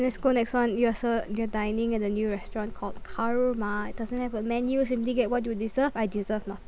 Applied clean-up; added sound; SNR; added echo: none; none; none; none.